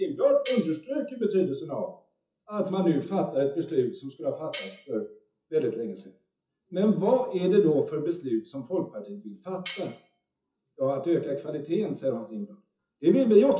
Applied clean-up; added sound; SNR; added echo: classical method WPE with log-MMSE.